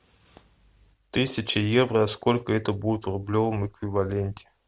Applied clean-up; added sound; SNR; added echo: none; none; none; none.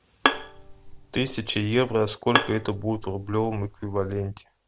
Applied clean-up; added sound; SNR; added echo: none; Bowed string instrument; 4 dB; none.